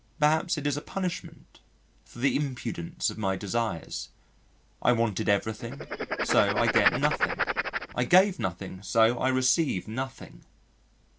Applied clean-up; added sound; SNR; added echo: none; Writing; 2 dB; none.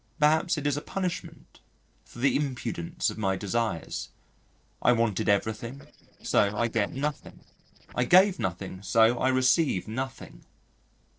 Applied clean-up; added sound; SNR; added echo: neural separator model SepFormer DNS4.